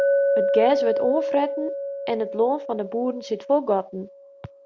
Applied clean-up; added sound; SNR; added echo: none; Chink, clink; 1 dB; none.